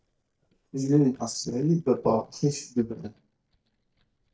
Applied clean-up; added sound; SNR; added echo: neural mask model DeepFilterNet 3.